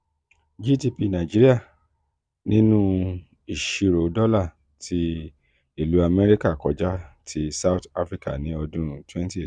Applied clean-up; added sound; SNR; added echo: none; none; none; none.